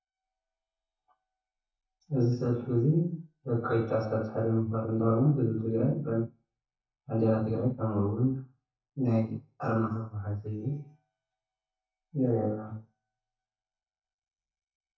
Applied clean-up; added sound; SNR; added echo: neural mask model DeepFilterNet 3.